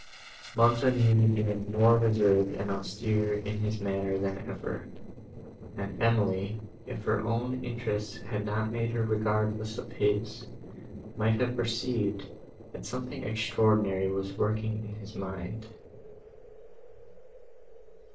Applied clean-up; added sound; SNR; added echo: neural separator model SepFormer DNS4.